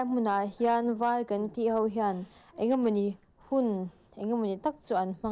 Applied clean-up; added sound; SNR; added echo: none; none; none; none.